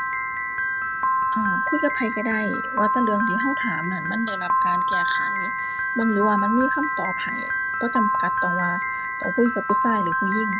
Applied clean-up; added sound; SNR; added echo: none; Piano; -3 dB; none.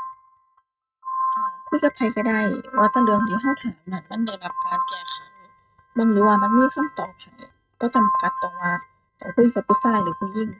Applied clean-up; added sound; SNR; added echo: neural mask model RNNoise.